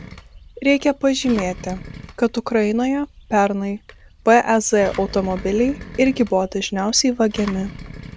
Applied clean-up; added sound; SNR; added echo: none; Engine; 17 dB; none.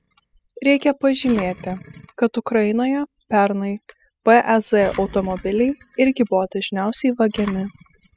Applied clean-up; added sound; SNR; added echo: classical method spectral subtraction.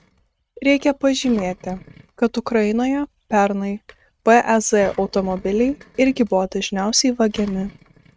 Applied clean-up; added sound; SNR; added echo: neural mask model RNNoise.